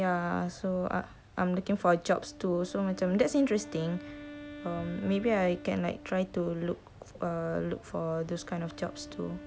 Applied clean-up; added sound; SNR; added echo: none; Wind instrument, woodwind instrument; 17 dB; none.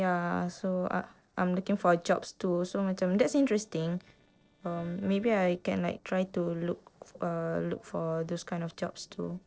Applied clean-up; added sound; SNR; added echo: neural separator model SepFormer DNS4.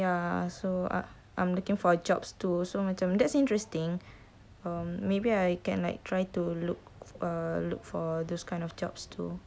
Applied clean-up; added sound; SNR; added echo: none; none; none; none.